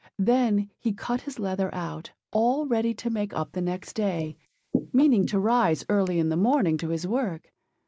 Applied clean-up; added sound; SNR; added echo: neural mask model Resemble Enhance denoiser.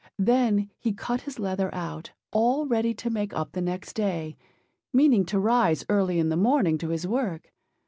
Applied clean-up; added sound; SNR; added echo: none; none; none; none.